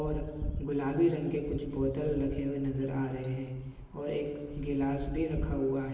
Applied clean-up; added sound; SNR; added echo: none; Bird; 8 dB; reverberation time 1.3 s.